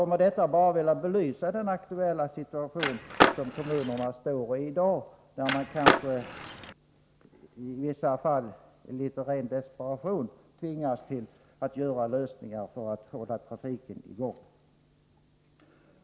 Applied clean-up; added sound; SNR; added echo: none; Skateboard; -3 dB; none.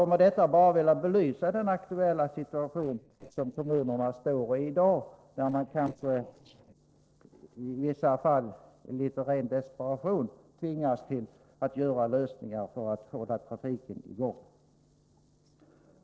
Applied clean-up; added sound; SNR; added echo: neural separator model SepFormer DNS4.